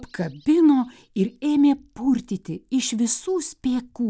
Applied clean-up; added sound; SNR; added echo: none; none; none; none.